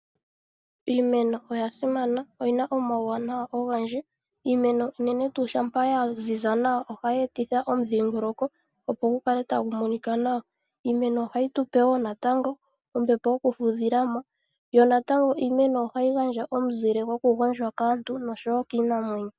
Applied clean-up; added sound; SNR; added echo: none; none; none; none.